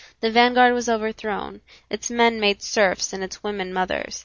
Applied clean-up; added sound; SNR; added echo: none; none; none; none.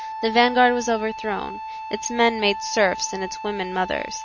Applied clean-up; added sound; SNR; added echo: none; Wind instrument, woodwind instrument; 10 dB; none.